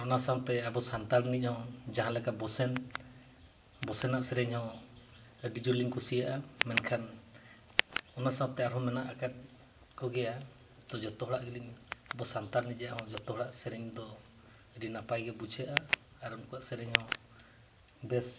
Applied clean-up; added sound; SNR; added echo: none; Tick; 7 dB; reverberation time 1.3 s.